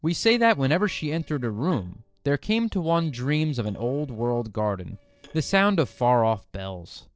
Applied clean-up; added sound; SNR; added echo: neural separator model SepFormer DNS4.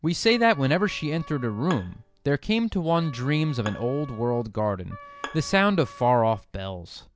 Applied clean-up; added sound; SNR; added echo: none; Wind instrument, woodwind instrument + Bowed string instrument; 19 dB; none.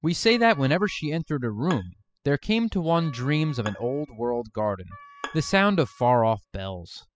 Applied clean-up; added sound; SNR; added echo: classical method spectral subtraction.